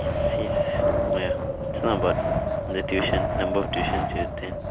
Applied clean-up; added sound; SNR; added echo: none; Wind; -5 dB; none.